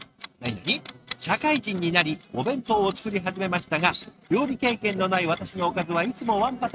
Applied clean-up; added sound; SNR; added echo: neural mask model RNNoise.